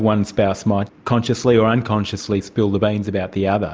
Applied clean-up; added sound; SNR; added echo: none; none; none; none.